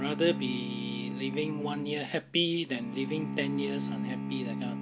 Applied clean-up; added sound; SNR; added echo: none; Bowed string instrument; 4 dB; none.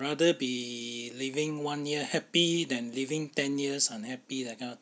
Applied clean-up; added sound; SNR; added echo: none; none; none; none.